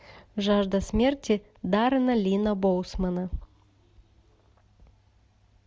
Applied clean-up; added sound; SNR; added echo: none; none; none; none.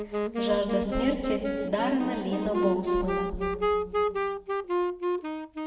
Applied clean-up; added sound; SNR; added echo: none; Wind instrument, woodwind instrument; -2 dB; reverberation time 2.3 s.